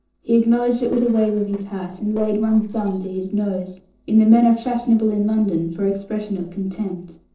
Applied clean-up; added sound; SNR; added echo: neural separator model SepFormer DNS4.